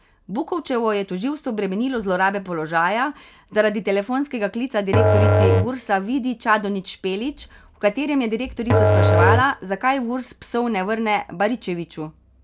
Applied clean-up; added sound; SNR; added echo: none; Musical instrument; -2 dB; none.